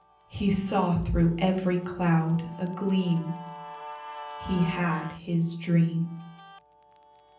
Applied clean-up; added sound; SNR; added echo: none; Guitar; 17 dB; reverberation time 0.6 s.